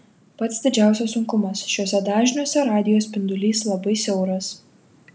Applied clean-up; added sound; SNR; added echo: none; none; none; none.